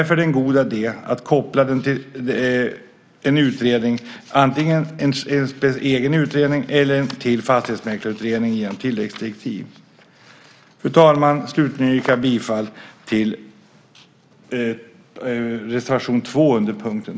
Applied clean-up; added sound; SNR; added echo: none; none; none; none.